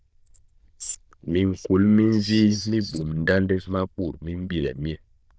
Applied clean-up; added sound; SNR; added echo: neural diffusion model UNIVERSE++.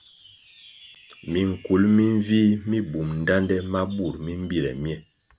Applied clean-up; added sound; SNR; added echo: none; Wind chime; 12 dB; none.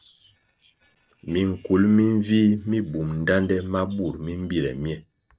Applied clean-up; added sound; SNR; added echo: neural separator model SepFormer DNS4.